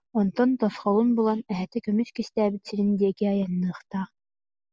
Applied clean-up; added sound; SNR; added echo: none; none; none; none.